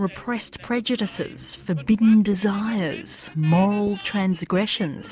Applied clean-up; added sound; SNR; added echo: none; none; none; none.